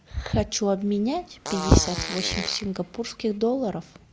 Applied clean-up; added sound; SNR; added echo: none; Fart; 9 dB; none.